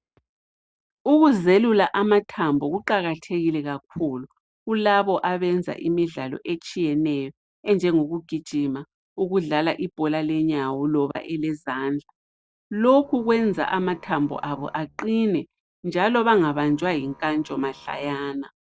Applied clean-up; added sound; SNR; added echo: neural separator model SepFormer DNS4.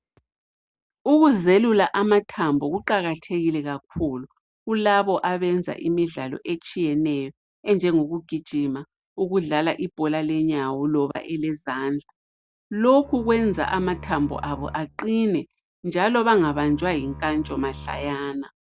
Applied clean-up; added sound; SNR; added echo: none; Bowed string instrument; 16 dB; none.